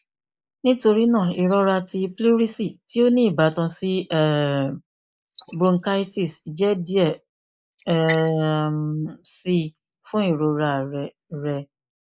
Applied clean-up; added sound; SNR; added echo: neural mask model Resemble Enhance denoiser.